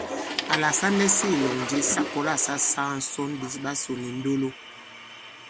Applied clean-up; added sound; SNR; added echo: none; Toilet flush / Water; 6 dB; none.